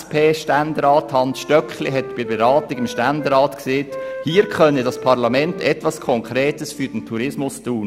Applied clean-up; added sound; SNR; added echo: none; Wind instrument, woodwind instrument; 15 dB; none.